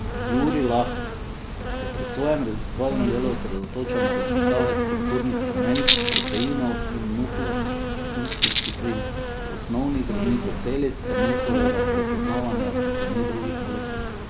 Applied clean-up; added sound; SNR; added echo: none; Rattle + Insect; -3 dB; none.